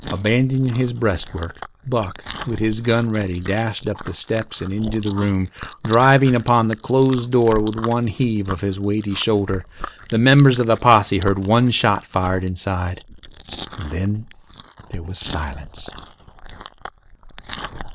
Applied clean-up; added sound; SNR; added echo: neural mask model Resemble Enhance denoiser.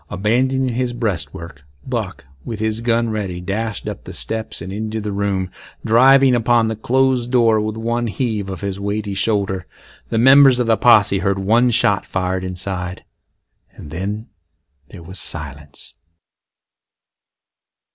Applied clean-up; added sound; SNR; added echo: none; none; none; none.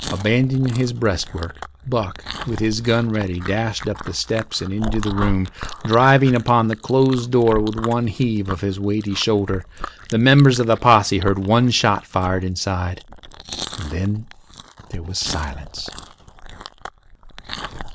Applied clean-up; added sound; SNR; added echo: none; Chewing, mastication; 13 dB; none.